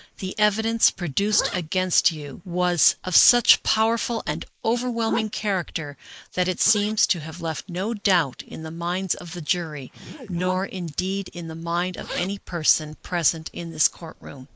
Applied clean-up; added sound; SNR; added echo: neural mask model Resemble Enhance denoiser.